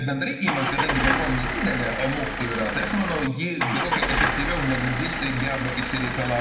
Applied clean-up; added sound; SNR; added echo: none; Engine starting / Car; 0 dB; reverberation time 1.1 s.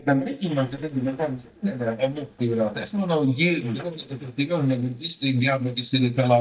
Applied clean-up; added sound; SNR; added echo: neural mask model DeepFilterNet 3.